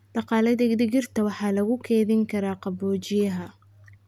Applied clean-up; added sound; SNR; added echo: none; none; none; none.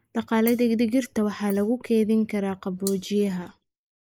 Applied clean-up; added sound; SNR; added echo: neural mask model Resemble Enhance denoiser.